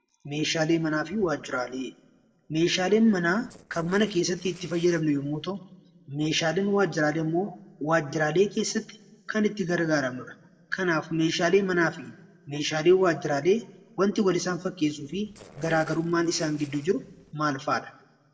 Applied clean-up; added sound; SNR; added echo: neural separator model SepFormer DNS4.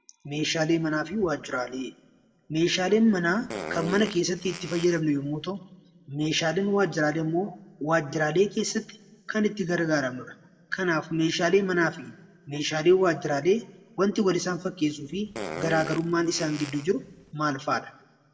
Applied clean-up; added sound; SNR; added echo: none; Fart; 11 dB; reverberation time 0.5 s.